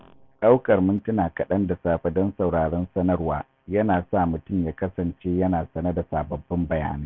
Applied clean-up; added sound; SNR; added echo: none; none; none; none.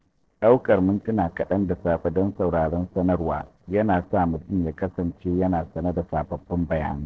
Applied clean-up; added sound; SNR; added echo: neural separator model SepFormer DNS4.